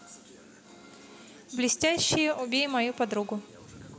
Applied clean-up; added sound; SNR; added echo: none; none; none; none.